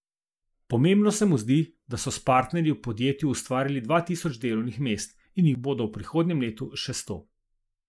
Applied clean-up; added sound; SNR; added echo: neural mask model Resemble Enhance denoiser.